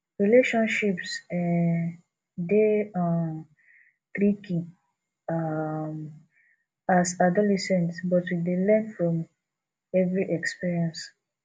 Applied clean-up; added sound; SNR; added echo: none; none; none; none.